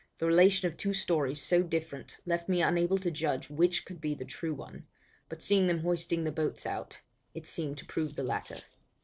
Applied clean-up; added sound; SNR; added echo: neural separator model SepFormer DNS4.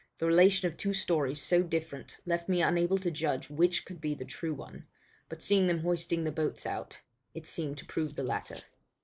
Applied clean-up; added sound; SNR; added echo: neural mask model Resemble Enhance denoiser.